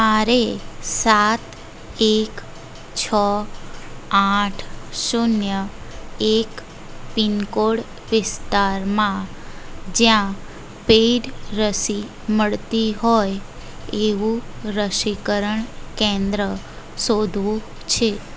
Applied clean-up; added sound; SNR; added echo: none; none; none; none.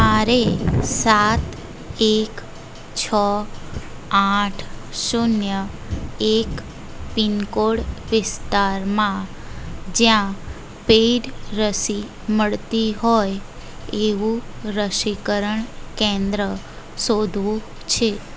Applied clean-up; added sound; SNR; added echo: none; Thunder; 11 dB; none.